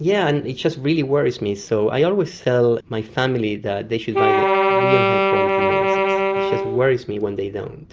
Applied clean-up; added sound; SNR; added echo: none; Wind instrument, woodwind instrument; -2 dB; none.